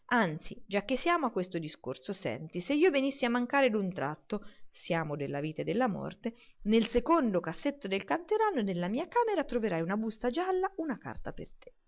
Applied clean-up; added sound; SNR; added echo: none; none; none; none.